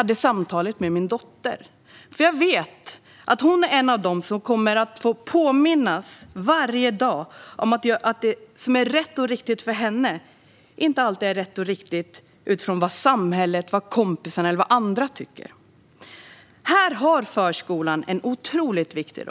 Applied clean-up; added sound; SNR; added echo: none; none; none; none.